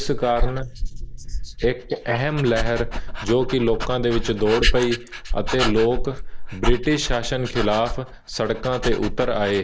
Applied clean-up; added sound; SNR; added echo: neural mask model Resemble Enhance denoiser.